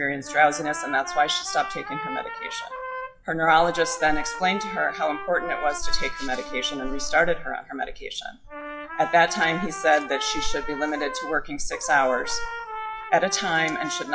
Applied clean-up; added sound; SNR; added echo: classical method WPE with log-MMSE.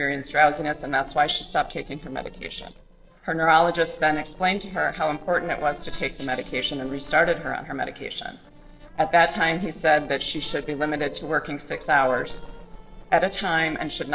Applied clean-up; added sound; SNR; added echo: neural separator model SepFormer DNS4.